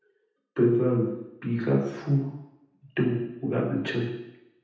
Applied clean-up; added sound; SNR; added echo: none; none; none; reverberation time 0.9 s.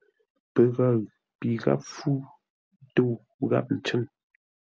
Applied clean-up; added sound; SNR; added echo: none; none; none; none.